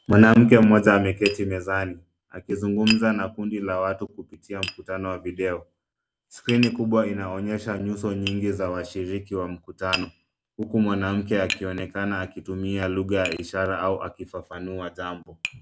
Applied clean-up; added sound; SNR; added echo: none; Tap; 15 dB; none.